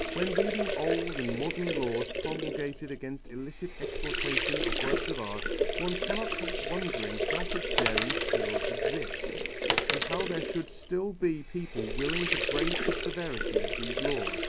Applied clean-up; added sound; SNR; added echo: none; Coin (dropping) + Sink (filling or washing) / Water; -5 dB; none.